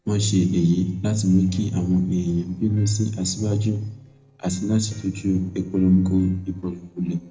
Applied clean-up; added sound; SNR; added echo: neural separator model SepFormer DNS4.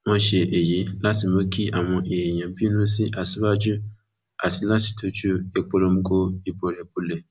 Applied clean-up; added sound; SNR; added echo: none; none; none; none.